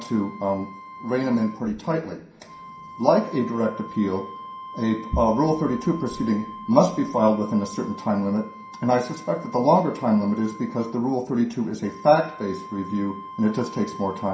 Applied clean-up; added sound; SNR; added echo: none; Wind instrument, woodwind instrument; 16 dB; reverberation time 0.5 s.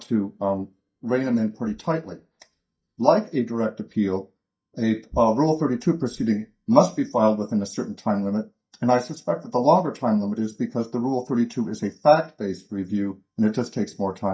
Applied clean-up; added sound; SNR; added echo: neural mask model DeepFilterNet 3.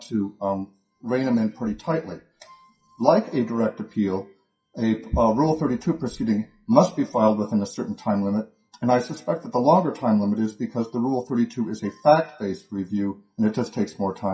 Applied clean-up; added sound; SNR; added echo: classical method WPE with log-MMSE.